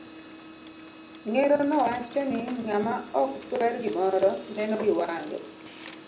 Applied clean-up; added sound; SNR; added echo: none; Printer; 16 dB; reverberation time 0.5 s.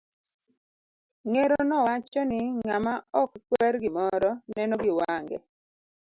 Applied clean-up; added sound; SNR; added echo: none; none; none; none.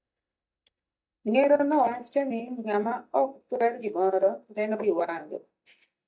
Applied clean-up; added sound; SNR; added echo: neural mask model DeepFilterNet 3.